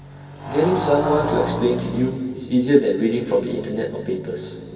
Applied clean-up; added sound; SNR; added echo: none; Motorcycle; 8 dB; reverberation time 2.5 s.